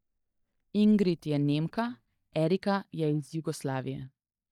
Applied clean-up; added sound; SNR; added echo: neural mask model DeepFilterNet 3.